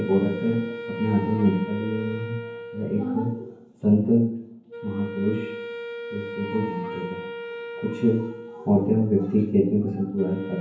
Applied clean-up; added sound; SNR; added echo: none; Wind instrument, woodwind instrument; 11 dB; reverberation time 0.9 s.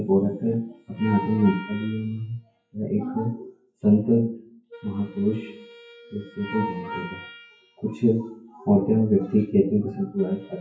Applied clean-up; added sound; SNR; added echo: classical method WPE with log-MMSE.